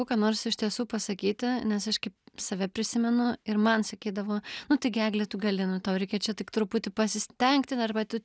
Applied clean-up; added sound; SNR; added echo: none; none; none; none.